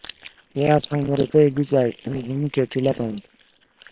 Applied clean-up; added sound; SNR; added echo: neural separator model SepFormer WHAM!.